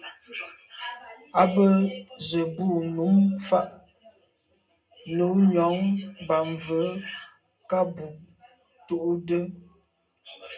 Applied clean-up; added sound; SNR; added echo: none; none; none; reverberation time 0.2 s.